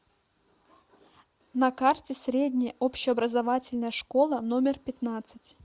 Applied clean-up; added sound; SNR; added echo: none; none; none; none.